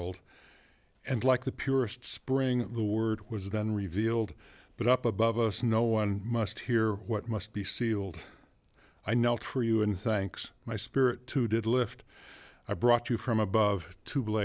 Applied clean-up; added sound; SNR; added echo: none; none; none; none.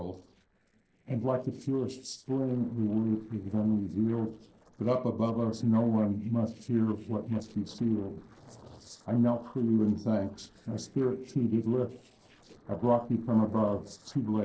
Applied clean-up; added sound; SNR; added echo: neural separator model SepFormer DNS4.